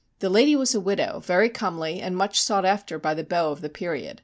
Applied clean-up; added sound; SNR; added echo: none; none; none; none.